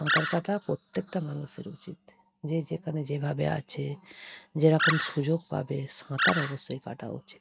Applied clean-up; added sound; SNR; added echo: neural mask model RNNoise.